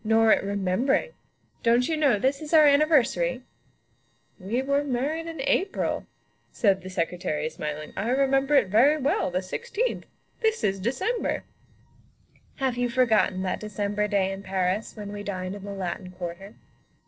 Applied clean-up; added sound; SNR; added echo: neural separator model SepFormer DNS4.